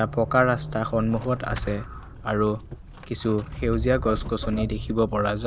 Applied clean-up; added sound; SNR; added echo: none; Squeak / Accelerating, revving, vroom / Vehicle; 9 dB; none.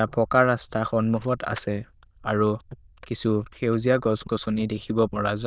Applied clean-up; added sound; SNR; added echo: neural diffusion model UNIVERSE++.